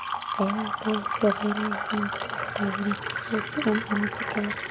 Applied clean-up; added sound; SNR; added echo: none; Fill (with liquid); 2 dB; none.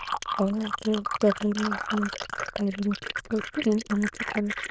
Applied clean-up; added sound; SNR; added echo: neural diffusion model UNIVERSE++.